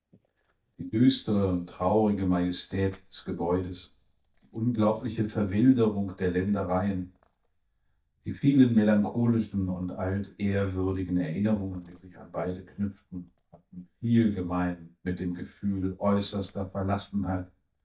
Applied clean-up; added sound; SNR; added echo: neural mask model DeepFilterNet 3.